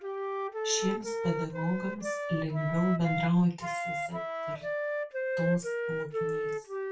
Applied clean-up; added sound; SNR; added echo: none; Wind instrument, woodwind instrument; 1 dB; reverberation time 0.3 s.